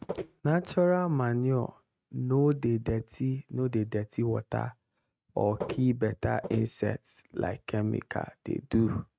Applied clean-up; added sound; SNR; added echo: neural mask model RNNoise.